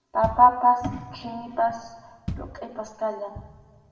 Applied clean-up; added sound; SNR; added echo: none; Bass drum; 14 dB; reverberation time 1.6 s.